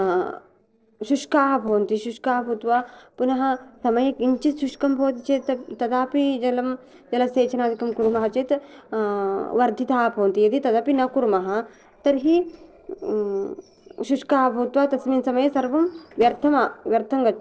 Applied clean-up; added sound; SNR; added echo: neural separator model SepFormer DNS4.